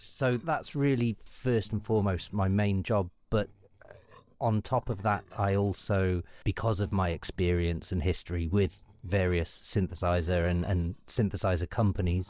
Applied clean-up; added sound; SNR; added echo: neural separator model SepFormer DNS4.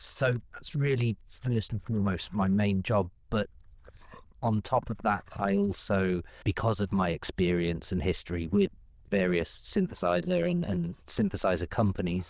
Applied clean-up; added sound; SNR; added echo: neural diffusion model UNIVERSE++.